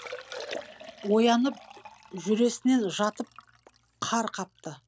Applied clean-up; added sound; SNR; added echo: none; Liquid; 17 dB; none.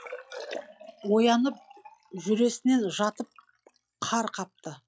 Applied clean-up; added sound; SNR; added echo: classical method log-MMSE.